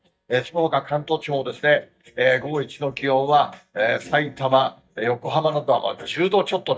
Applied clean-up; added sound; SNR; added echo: neural mask model DeepFilterNet 3.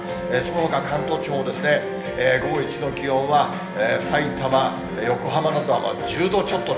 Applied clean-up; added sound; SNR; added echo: none; Wind instrument, woodwind instrument; 15 dB; reverberation time 1.1 s.